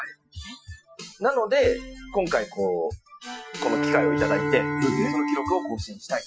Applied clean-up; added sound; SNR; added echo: classical method Wiener filter.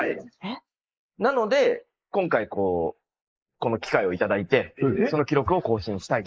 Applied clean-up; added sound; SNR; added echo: neural mask model Resemble Enhance denoiser.